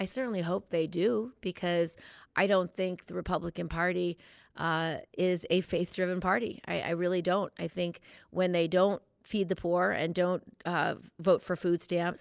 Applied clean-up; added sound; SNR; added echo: none; none; none; none.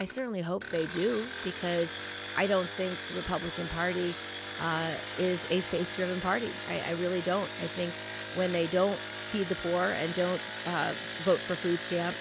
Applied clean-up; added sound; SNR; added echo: none; Engine; 5 dB; none.